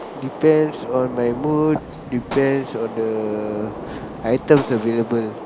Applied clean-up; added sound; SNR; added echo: none; Gunshot, gunfire; 11 dB; none.